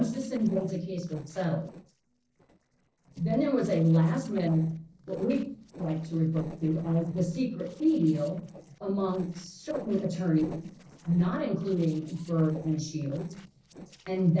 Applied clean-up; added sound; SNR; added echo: neural separator model SepFormer DNS4.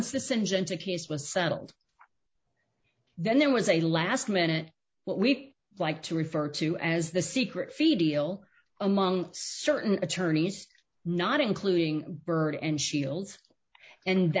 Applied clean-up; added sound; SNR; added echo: none; none; none; none.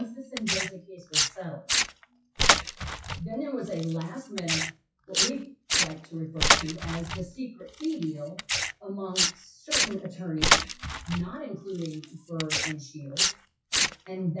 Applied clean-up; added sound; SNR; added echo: classical method WPE with log-MMSE.